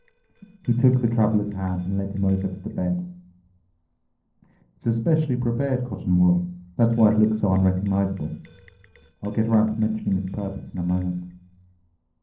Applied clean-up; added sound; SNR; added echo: neural separator model SepFormer DNS4.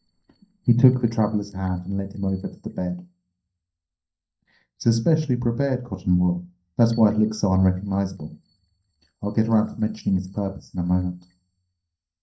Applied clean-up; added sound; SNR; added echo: neural mask model DeepFilterNet 3.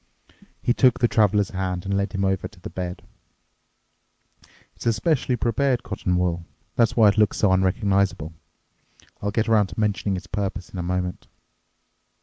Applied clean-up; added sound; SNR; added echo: none; none; none; none.